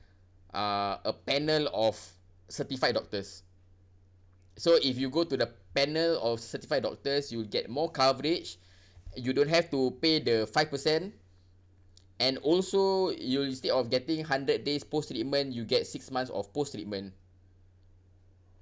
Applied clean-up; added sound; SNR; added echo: none; none; none; none.